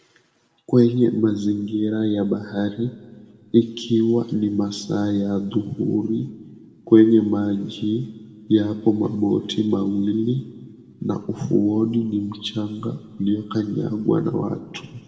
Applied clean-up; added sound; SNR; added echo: none; none; none; reverberation time 1.3 s.